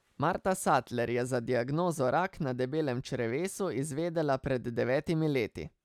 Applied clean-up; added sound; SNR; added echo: none; none; none; none.